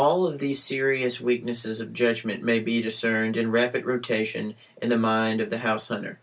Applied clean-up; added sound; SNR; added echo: none; none; none; none.